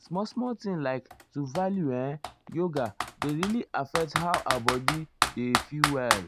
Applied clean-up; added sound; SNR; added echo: none; Computer keyboard; 2 dB; none.